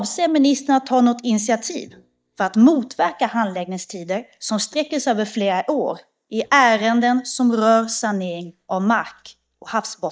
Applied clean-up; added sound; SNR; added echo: neural mask model DeepFilterNet 3.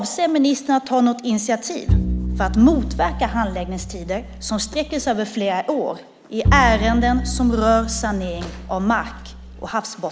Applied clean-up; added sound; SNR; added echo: none; Bowed string instrument; 4 dB; none.